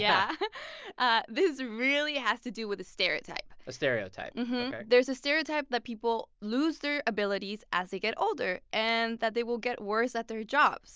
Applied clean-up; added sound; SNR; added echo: none; none; none; none.